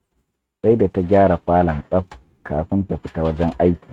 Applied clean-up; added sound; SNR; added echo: neural mask model RNNoise.